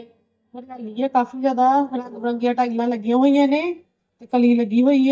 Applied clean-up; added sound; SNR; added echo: neural mask model DeepFilterNet 3.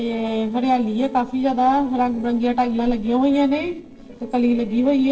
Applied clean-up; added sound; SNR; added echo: neural separator model SepFormer DNS4.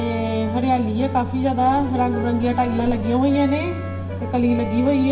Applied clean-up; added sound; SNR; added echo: none; Brass instrument; 14 dB; reverberation time 1.0 s.